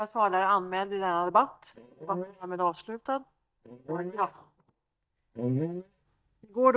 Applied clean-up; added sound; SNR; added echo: neural mask model DeepFilterNet 3.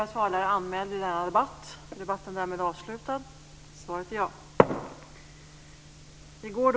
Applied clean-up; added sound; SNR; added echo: none; none; none; none.